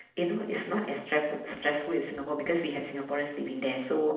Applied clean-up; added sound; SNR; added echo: neural separator model SepFormer DNS4.